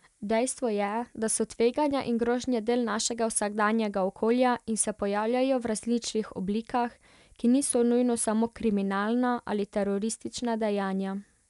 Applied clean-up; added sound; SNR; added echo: none; none; none; none.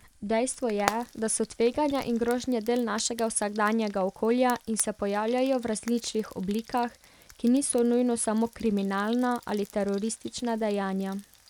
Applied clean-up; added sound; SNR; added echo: none; Frying (food); 18 dB; none.